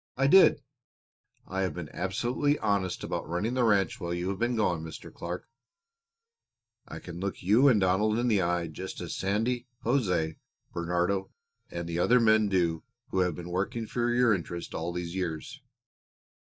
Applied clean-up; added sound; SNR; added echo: neural mask model DeepFilterNet 3.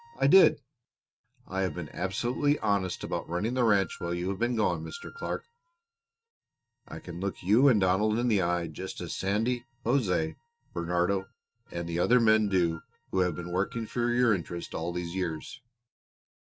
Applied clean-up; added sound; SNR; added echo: neural mask model RNNoise.